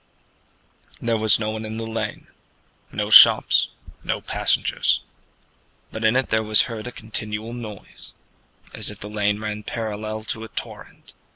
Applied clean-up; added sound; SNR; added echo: none; none; none; none.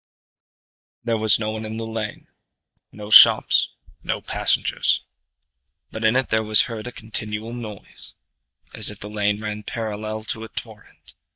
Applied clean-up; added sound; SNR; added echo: neural mask model DeepFilterNet 3.